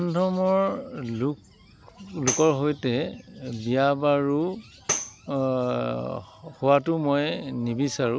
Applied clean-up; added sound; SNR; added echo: none; Tambourine; 9 dB; none.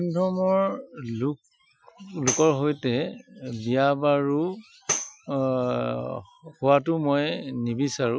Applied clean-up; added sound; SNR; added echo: classical method Wiener filter.